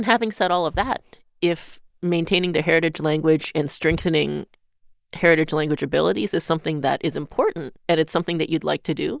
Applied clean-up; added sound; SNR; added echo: neural mask model DeepFilterNet 3.